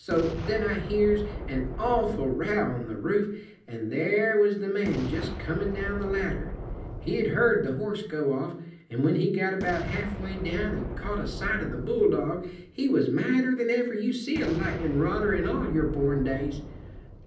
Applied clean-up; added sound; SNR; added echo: none; Boom; 10 dB; reverberation time 0.6 s.